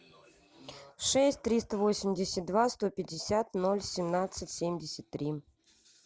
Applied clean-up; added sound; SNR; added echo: none; none; none; none.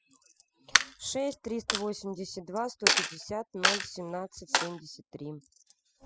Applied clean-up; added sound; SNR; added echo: classical method spectral subtraction.